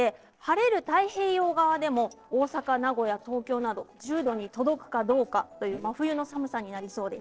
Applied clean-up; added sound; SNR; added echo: neural separator model SepFormer DNS4.